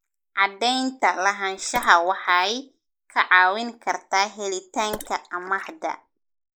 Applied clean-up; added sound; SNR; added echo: neural mask model Resemble Enhance denoiser.